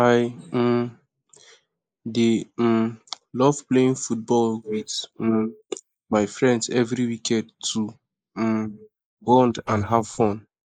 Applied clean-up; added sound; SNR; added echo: neural mask model Resemble Enhance denoiser.